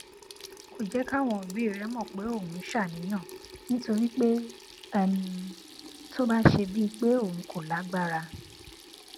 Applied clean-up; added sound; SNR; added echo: none; Sink (filling or washing) / Water tap, faucet; 17 dB; none.